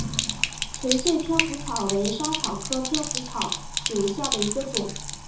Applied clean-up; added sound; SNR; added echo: none; Sink (filling or washing); 1 dB; reverberation time 0.6 s.